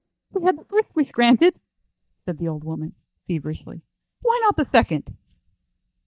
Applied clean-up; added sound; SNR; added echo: neural mask model DeepFilterNet 3.